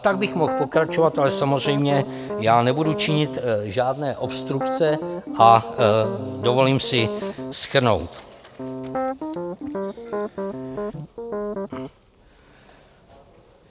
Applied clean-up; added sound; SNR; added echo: none; Piano; 6 dB; none.